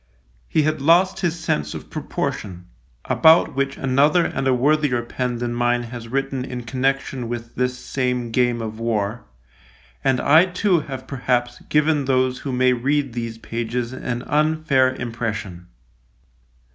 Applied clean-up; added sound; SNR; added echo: none; none; none; none.